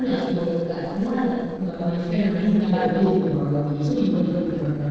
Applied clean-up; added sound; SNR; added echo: neural separator model SepFormer DNS4.